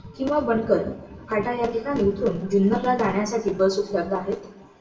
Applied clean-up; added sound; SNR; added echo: none; none; none; reverberation time 0.7 s.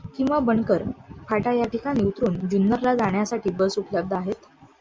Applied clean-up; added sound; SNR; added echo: none; none; none; none.